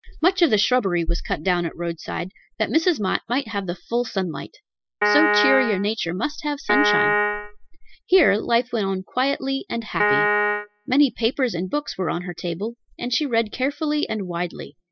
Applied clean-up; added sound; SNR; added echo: classical method spectral subtraction.